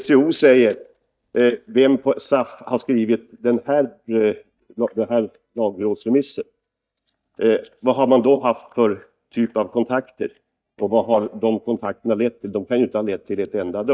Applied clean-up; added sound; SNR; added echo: neural mask model DeepFilterNet 3.